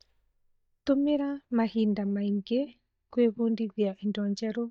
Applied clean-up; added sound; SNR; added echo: neural mask model DeepFilterNet 3.